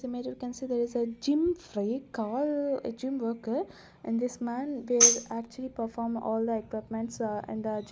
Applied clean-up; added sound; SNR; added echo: none; Tambourine; -3 dB; none.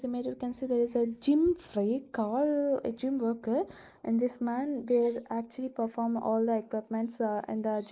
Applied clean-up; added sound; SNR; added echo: neural mask model Resemble Enhance denoiser.